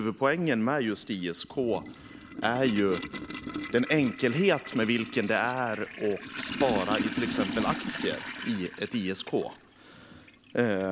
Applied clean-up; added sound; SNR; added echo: none; Toilet flush; 9 dB; none.